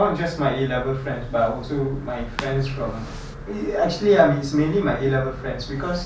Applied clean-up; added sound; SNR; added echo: none; none; none; none.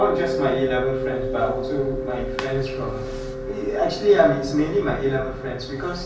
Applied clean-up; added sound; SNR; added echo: none; Mallet percussion; 5 dB; reverberation time 1.2 s.